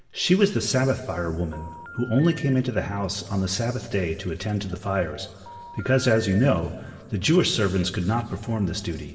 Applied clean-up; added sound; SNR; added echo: none; Telephone; 17 dB; reverberation time 2.0 s.